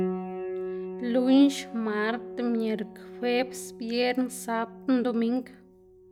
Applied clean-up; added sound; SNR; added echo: none; Piano; 10 dB; none.